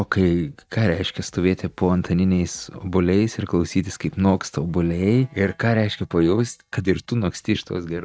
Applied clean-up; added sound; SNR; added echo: neural mask model DeepFilterNet 3.